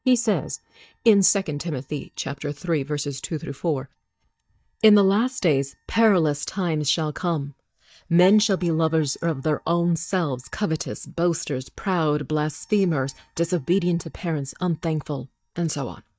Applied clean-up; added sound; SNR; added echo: neural mask model DeepFilterNet 3.